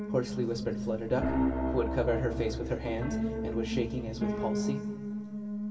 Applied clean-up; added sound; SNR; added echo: none; Piano; -1 dB; reverberation time 2.0 s.